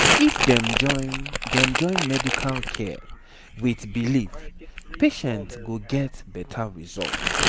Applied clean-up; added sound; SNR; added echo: none; Crumpling, crinkling; 1 dB; none.